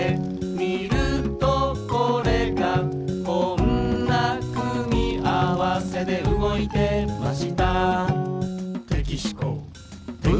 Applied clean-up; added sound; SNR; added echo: none; Motorcycle; 19 dB; none.